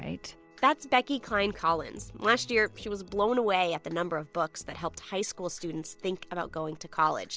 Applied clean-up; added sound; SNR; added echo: none; none; none; none.